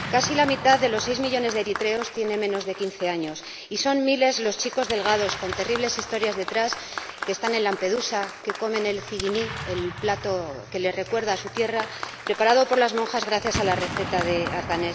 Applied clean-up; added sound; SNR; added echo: none; Explosion + Applause; 9 dB; none.